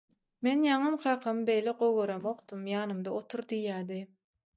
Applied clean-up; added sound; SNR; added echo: neural mask model DeepFilterNet 3.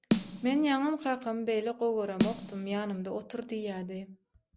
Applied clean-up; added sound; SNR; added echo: none; Snare drum; 4 dB; none.